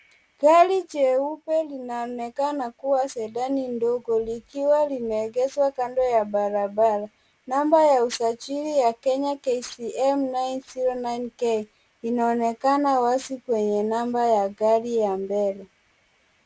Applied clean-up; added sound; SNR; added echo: none; none; none; none.